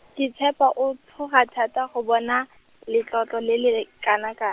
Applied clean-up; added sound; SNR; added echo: none; none; none; none.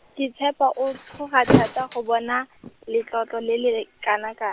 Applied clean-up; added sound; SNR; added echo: none; Thump, thud; 1 dB; none.